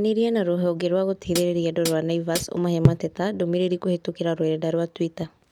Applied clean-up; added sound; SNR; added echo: none; Hi-hat; 3 dB; none.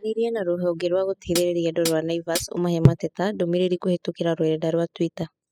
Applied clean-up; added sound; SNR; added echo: classical method spectral subtraction.